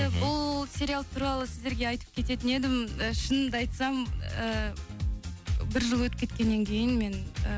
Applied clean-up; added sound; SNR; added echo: none; none; none; none.